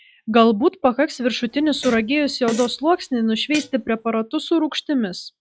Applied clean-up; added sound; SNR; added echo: classical method log-MMSE.